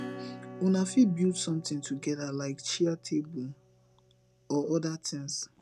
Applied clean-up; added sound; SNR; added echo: none; Acoustic guitar / Strum; 17 dB; none.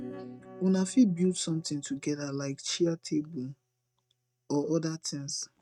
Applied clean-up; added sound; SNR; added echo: neural mask model RNNoise.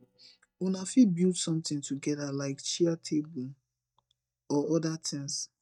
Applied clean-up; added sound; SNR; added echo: neural mask model DeepFilterNet 3.